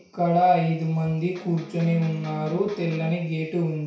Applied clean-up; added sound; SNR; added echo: none; Electric guitar; 14 dB; reverberation time 0.6 s.